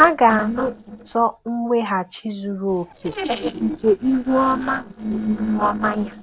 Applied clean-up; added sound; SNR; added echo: neural separator model SepFormer DNS4.